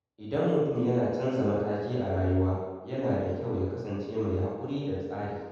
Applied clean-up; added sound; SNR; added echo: none; none; none; reverberation time 1.2 s.